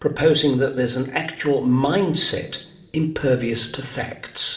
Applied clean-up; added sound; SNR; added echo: none; none; none; reverberation time 1.8 s.